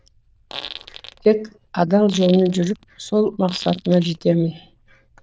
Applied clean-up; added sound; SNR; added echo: neural diffusion model UNIVERSE++.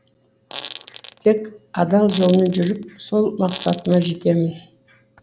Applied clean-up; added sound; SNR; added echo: none; Fart; 16 dB; none.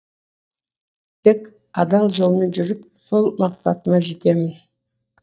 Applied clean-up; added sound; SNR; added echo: neural mask model DeepFilterNet 3.